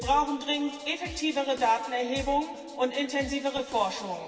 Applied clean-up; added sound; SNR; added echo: none; Drum kit; 16 dB; reverberation time 2.4 s.